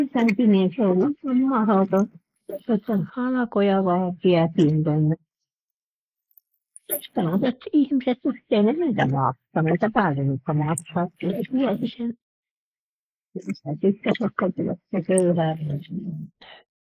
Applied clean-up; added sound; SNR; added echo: neural mask model Resemble Enhance denoiser.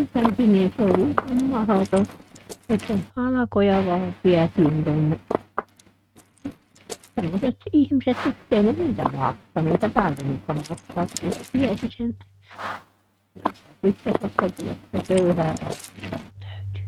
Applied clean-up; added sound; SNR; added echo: neural mask model RNNoise.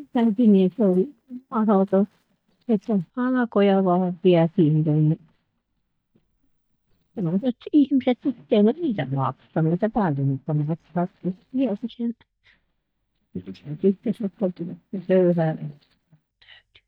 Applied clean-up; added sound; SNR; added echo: neural mask model DeepFilterNet 3.